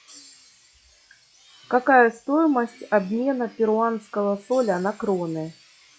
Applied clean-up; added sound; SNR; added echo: classical method log-MMSE.